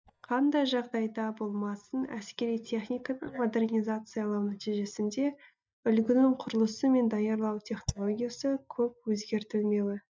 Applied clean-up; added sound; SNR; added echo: neural mask model DeepFilterNet 3.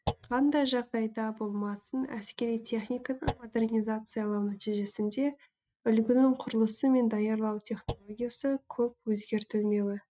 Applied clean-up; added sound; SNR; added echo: neural mask model RNNoise.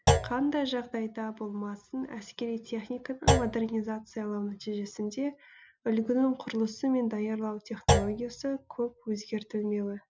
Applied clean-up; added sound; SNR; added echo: none; Thump, thud; -1 dB; none.